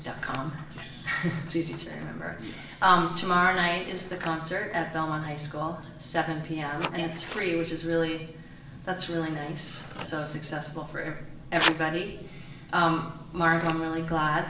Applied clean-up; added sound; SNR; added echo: none; Scissors; 11 dB; reverberation time 0.7 s.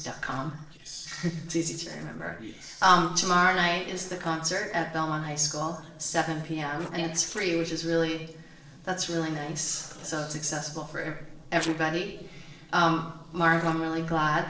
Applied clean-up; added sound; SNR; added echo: neural separator model SepFormer DNS4.